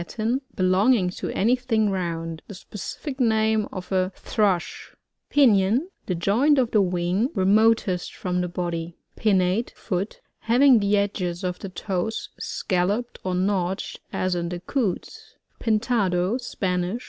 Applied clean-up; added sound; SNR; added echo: none; none; none; none.